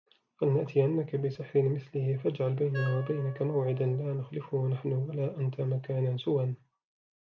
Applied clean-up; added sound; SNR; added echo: none; Wind instrument, woodwind instrument; 17 dB; none.